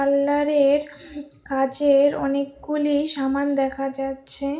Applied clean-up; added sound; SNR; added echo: none; none; none; reverberation time 1.8 s.